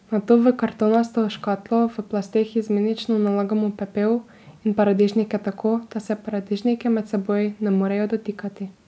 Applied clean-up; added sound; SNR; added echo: none; none; none; none.